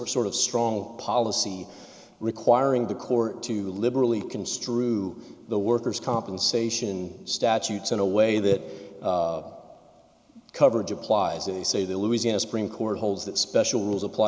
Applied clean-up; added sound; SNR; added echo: none; none; none; none.